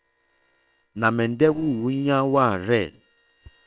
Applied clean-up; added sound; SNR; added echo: neural separator model SepFormer WHAM!.